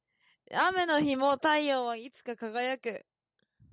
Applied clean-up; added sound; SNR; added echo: none; none; none; none.